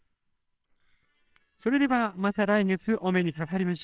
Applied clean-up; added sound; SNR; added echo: neural separator model SepFormer WHAMR!.